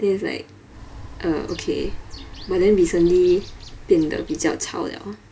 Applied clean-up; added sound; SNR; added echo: none; Bird; 13 dB; none.